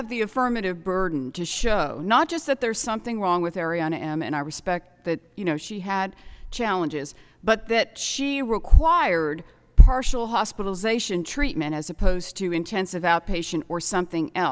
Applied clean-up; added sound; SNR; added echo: none; none; none; none.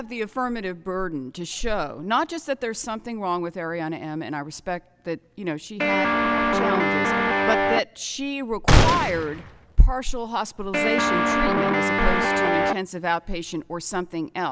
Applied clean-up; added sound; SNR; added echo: none; Gunshot, gunfire + Guitar; -4 dB; none.